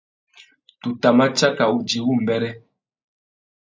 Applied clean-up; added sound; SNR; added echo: none; none; none; none.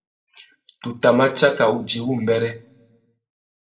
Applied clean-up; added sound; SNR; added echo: none; none; none; reverberation time 0.3 s.